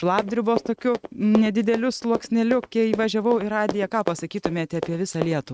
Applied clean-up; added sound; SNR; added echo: neural mask model RNNoise.